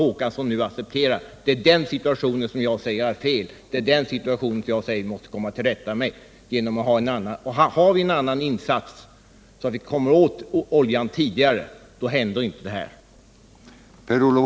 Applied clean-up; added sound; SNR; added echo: none; none; none; none.